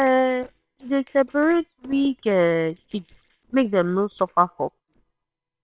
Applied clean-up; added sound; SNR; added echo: neural separator model SepFormer WHAMR!.